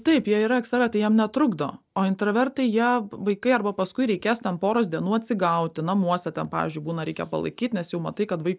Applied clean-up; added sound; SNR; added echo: none; none; none; none.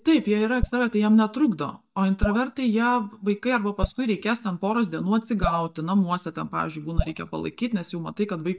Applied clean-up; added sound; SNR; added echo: neural mask model DeepFilterNet 3.